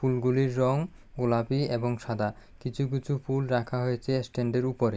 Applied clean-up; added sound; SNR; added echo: none; none; none; none.